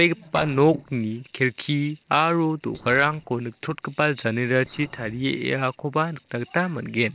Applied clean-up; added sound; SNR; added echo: neural separator model SepFormer DNS4.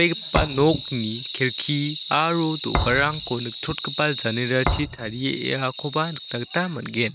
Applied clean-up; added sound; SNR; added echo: neural mask model RNNoise.